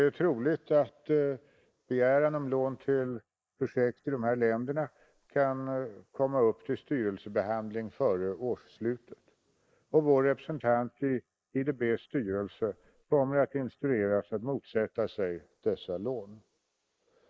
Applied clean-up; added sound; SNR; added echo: neural mask model Resemble Enhance denoiser.